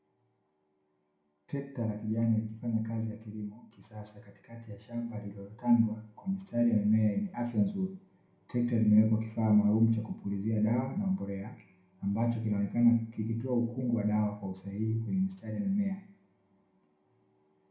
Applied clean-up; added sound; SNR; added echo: none; none; none; reverberation time 0.4 s.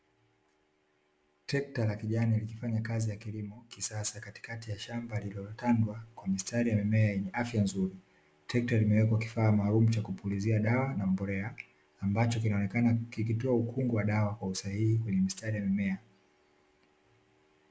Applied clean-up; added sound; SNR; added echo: none; none; none; none.